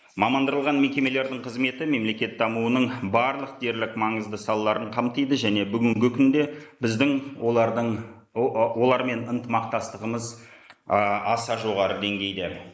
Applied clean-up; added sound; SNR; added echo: neural mask model Resemble Enhance denoiser.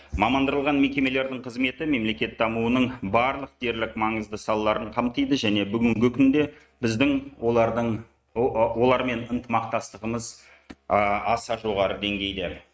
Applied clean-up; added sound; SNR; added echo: neural mask model RNNoise.